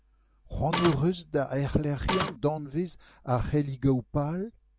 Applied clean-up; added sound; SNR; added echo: none; Printer; 0 dB; none.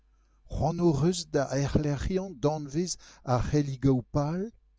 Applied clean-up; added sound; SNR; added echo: none; none; none; none.